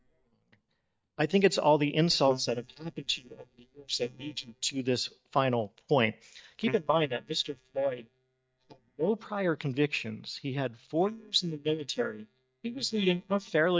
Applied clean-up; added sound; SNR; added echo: neural mask model DeepFilterNet 3.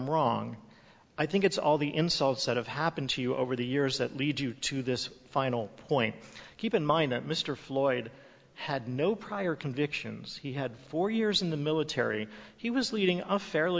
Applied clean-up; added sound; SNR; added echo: none; none; none; none.